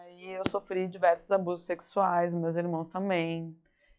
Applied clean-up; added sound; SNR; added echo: classical method log-MMSE.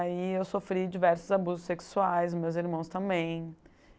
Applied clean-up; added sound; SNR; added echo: none; none; none; none.